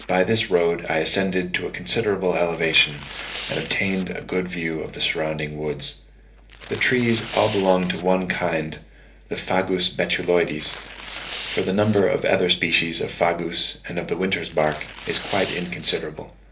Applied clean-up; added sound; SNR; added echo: none; Tearing; 14 dB; reverberation time 0.3 s.